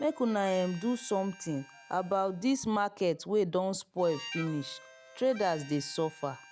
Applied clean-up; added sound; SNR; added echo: none; Harmonica; 18 dB; none.